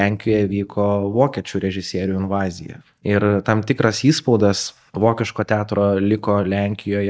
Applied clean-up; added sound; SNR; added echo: neural mask model DeepFilterNet 3.